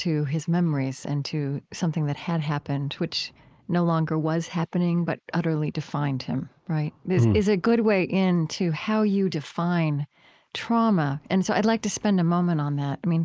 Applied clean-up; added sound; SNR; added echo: neural mask model Resemble Enhance denoiser.